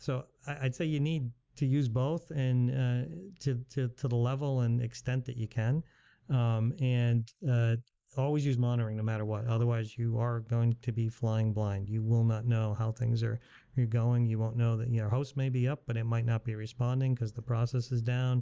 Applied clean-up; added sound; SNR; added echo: neural mask model Resemble Enhance denoiser.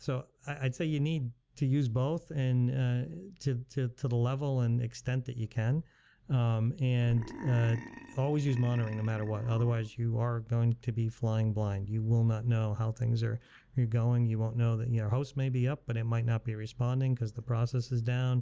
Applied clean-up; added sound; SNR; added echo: none; Burping, eructation; 16 dB; none.